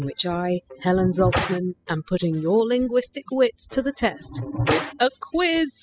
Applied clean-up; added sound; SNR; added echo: classical method spectral subtraction.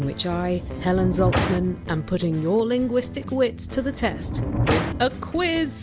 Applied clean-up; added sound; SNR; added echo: none; Sliding door; 4 dB; none.